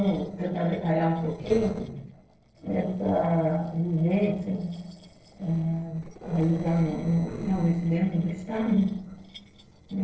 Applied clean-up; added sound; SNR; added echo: neural separator model SepFormer DNS4.